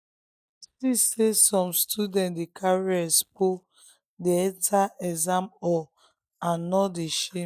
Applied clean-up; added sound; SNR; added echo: neural mask model DeepFilterNet 3.